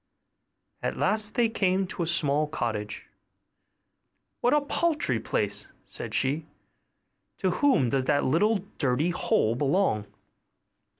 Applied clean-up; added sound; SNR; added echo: none; none; none; none.